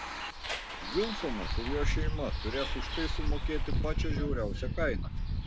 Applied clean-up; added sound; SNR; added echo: none; Bus; -5 dB; none.